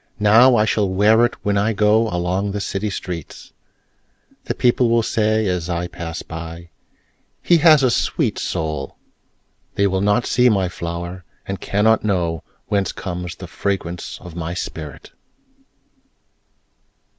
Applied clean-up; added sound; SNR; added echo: none; none; none; none.